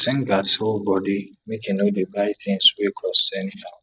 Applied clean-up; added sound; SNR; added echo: neural mask model DeepFilterNet 3.